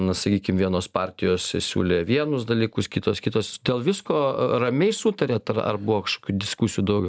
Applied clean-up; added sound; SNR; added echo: none; none; none; none.